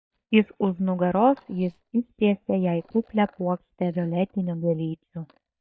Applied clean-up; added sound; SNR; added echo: neural mask model DeepFilterNet 3.